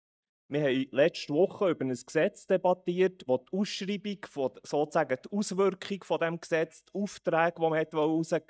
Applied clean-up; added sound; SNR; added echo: neural mask model DeepFilterNet 3.